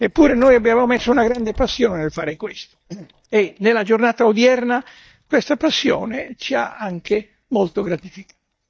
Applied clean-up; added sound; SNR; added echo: neural mask model DeepFilterNet 3.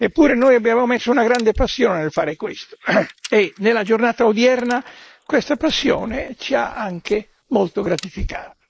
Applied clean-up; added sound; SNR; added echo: neural mask model Resemble Enhance denoiser.